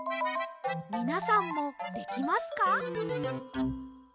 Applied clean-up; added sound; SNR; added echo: none; none; none; none.